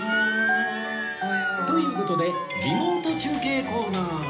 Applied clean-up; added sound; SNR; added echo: none; Motor vehicle (road) / Siren; 2 dB; reverberation time 0.8 s.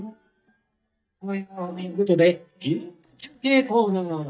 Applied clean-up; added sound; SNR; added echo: neural mask model DeepFilterNet 3.